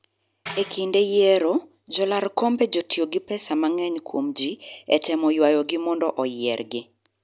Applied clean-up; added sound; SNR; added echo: none; Tambourine; 18 dB; none.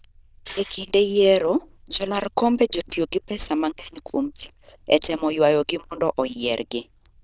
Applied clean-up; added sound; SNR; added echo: neural diffusion model UNIVERSE++.